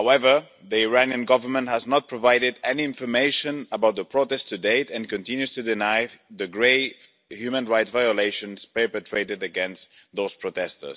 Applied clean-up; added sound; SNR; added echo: none; none; none; none.